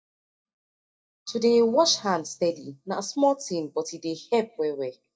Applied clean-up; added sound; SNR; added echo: neural mask model DeepFilterNet 3.